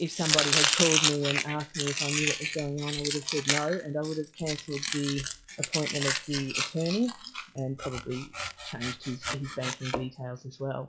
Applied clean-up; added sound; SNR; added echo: classical method WPE with log-MMSE.